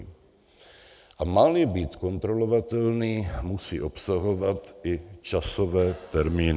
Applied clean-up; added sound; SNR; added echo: none; none; none; none.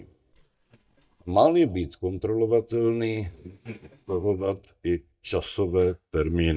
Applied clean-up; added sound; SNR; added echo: neural mask model DeepFilterNet 3.